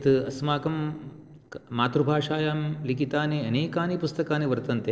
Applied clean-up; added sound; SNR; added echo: neural separator model SepFormer DNS4.